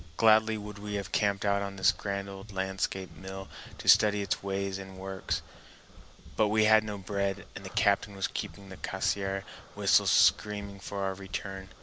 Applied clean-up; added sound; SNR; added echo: none; Run; 18 dB; none.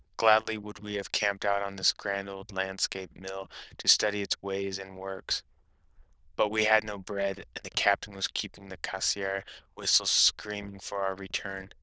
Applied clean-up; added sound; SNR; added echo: neural diffusion model UNIVERSE++.